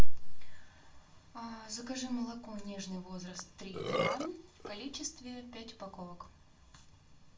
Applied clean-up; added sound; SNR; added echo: none; Burping, eructation; 16 dB; reverberation time 0.3 s.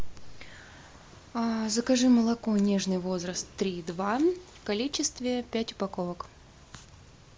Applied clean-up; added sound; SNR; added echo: none; none; none; none.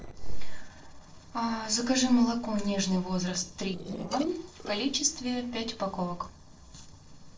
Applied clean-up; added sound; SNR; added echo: neural separator model SepFormer DNS4.